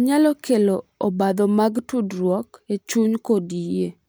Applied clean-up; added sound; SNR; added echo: none; none; none; none.